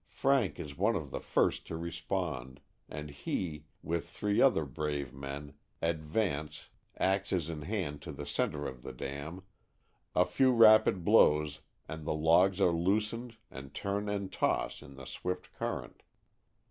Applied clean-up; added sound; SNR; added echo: none; none; none; none.